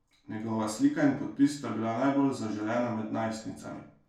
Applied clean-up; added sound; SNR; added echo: none; none; none; reverberation time 0.3 s.